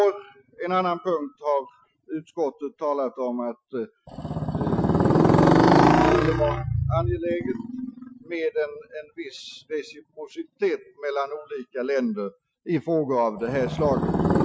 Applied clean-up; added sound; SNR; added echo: classical method Wiener filter.